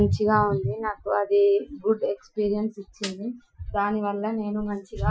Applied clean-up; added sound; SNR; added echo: classical method Wiener filter.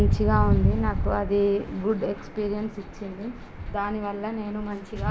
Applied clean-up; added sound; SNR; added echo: none; none; none; none.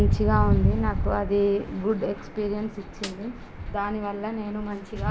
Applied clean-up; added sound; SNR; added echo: none; Snare drum; 16 dB; none.